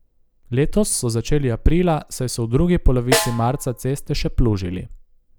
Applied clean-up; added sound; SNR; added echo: none; Snare drum; 8 dB; none.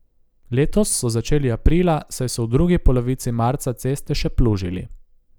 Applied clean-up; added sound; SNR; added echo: none; none; none; none.